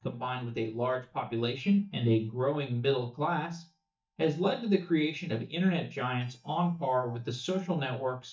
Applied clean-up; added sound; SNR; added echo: neural mask model DeepFilterNet 3.